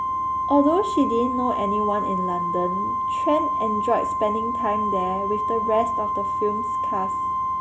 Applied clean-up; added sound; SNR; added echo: none; Organ; -1 dB; none.